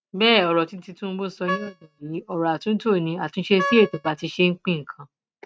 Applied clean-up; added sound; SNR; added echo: neural mask model RNNoise.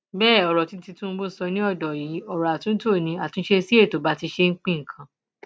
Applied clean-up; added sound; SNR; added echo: none; none; none; none.